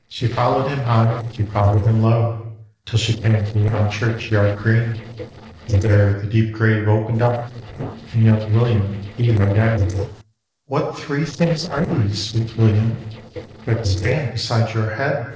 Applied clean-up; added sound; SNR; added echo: neural separator model SepFormer DNS4.